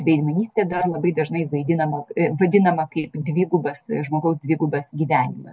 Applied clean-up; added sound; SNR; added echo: none; none; none; none.